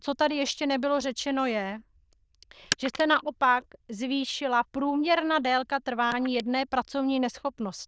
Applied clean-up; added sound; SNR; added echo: neural diffusion model UNIVERSE++.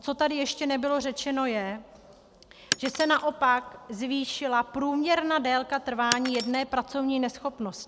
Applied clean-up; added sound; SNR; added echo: none; Shatter; 9 dB; none.